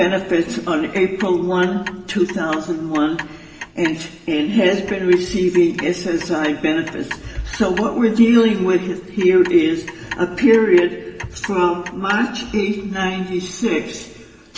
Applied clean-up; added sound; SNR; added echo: none; Clock; 16 dB; reverberation time 2.4 s.